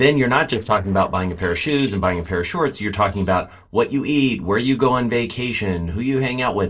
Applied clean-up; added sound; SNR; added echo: neural separator model SepFormer DNS4.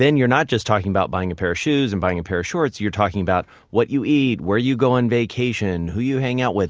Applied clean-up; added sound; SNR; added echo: none; none; none; none.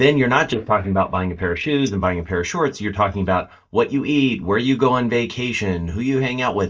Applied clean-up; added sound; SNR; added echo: neural mask model DeepFilterNet 3.